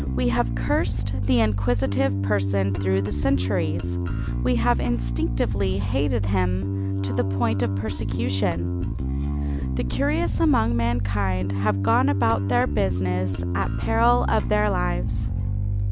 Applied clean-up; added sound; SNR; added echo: none; Bass guitar; -2 dB; none.